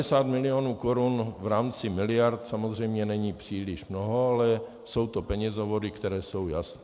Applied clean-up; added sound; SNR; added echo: none; none; none; none.